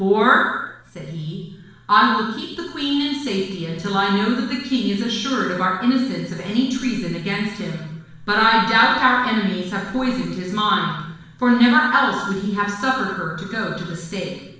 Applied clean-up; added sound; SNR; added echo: none; none; none; reverberation time 0.9 s.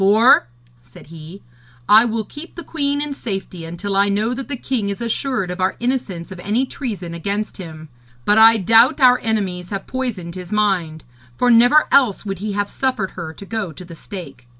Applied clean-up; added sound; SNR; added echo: none; none; none; none.